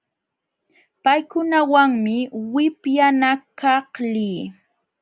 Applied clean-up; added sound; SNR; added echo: none; none; none; none.